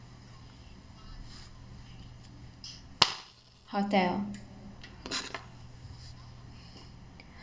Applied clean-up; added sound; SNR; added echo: none; none; none; reverberation time 2.3 s.